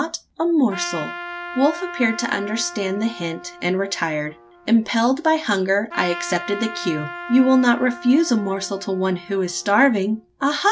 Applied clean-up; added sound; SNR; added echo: none; Trumpet; 14 dB; none.